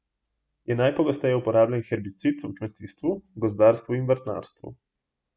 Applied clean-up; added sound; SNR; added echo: none; none; none; none.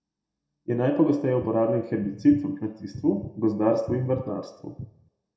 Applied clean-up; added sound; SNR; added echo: none; Bass guitar; 15 dB; reverberation time 0.5 s.